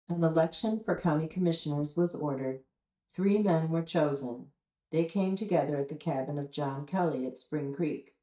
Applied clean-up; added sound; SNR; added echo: neural mask model DeepFilterNet 3.